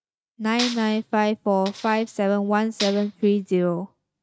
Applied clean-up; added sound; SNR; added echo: neural mask model RNNoise.